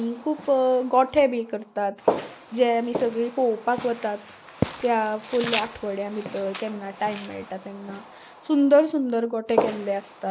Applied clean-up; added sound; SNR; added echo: none; Walk, footsteps; 9 dB; none.